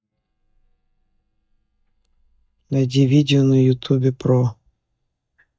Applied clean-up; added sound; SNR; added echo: neural mask model DeepFilterNet 3.